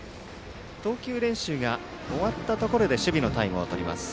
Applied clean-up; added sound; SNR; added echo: none; none; none; none.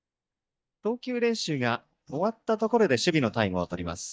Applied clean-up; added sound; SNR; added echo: neural mask model DeepFilterNet 3.